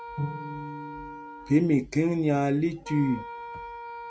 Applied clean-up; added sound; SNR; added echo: none; Wind instrument, woodwind instrument + Bowed string instrument; 11 dB; none.